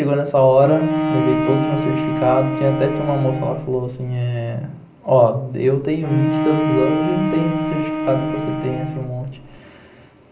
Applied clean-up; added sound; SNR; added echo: none; Bowed string instrument; 2 dB; reverberation time 0.5 s.